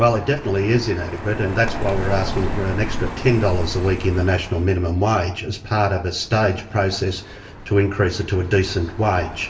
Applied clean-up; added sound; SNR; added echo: none; Car passing by; 9 dB; reverberation time 0.8 s.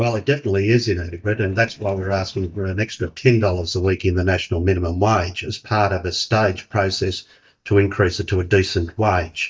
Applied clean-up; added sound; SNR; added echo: neural mask model DeepFilterNet 3.